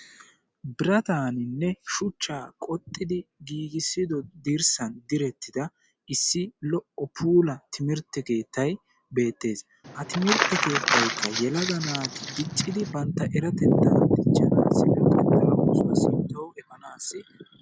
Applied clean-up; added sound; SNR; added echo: none; Crumpling, crinkling; 2 dB; none.